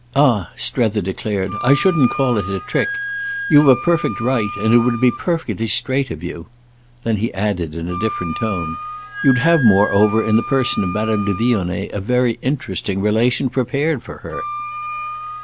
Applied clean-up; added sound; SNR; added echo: none; Wind instrument, woodwind instrument; 11 dB; none.